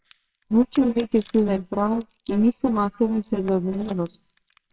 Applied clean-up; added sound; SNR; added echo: neural separator model SepFormer WHAMR!.